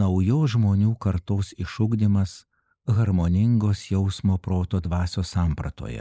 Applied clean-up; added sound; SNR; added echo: neural mask model Resemble Enhance denoiser.